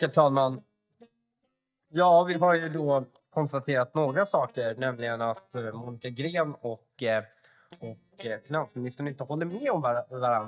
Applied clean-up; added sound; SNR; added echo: neural mask model DeepFilterNet 3.